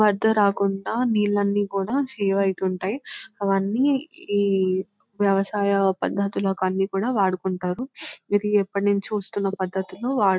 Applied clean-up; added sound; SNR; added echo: none; none; none; none.